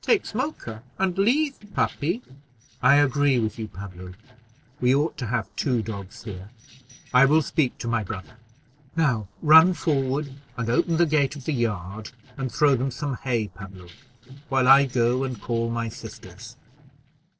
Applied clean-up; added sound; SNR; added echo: neural separator model SepFormer DNS4.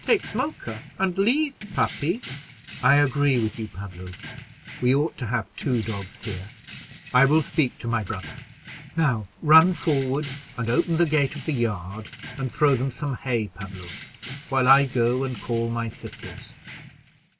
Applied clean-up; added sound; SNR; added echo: none; Keys jangling; 16 dB; none.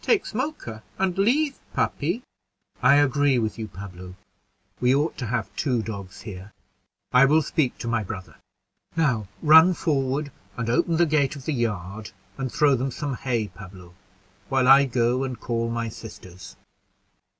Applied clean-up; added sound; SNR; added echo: none; none; none; none.